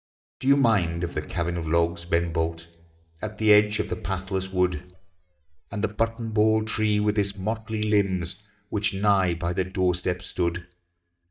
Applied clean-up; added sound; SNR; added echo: neural mask model DeepFilterNet 3.